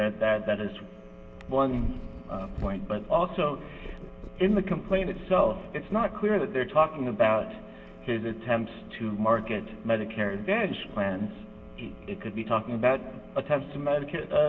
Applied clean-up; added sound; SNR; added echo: none; Purr; 15 dB; reverberation time 1.6 s.